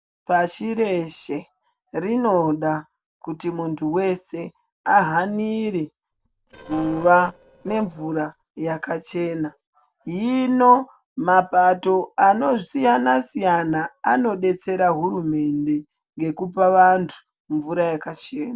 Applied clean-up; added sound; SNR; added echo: neural separator model SepFormer DNS4.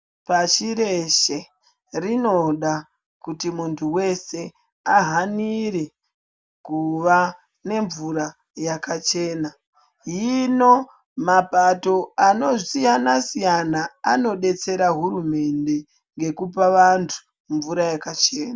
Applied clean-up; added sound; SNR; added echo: none; none; none; none.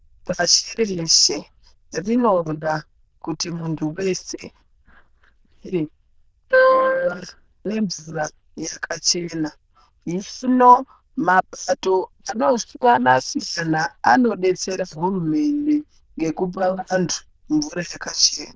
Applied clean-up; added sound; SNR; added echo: neural diffusion model UNIVERSE++.